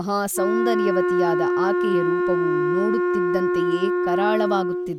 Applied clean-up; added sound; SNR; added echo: none; Wind instrument, woodwind instrument; -4 dB; none.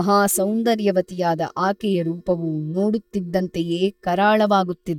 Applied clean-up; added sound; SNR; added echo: neural mask model DeepFilterNet 3.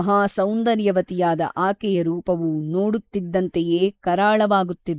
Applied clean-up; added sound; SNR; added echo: neural mask model Resemble Enhance denoiser.